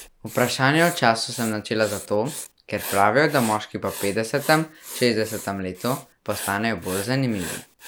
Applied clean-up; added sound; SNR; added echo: none; Writing; 14 dB; none.